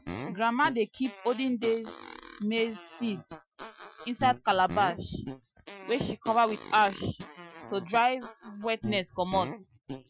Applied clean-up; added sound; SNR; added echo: classical method Wiener filter.